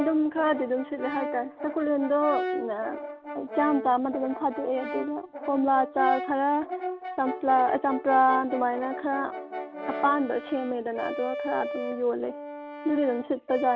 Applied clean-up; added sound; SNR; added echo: none; Brass instrument; 8 dB; none.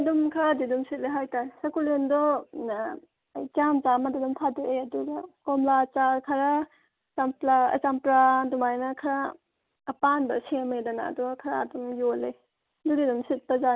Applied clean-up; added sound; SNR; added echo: none; none; none; none.